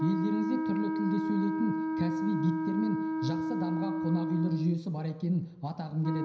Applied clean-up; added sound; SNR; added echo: none; Wind instrument, woodwind instrument; 1 dB; reverberation time 0.9 s.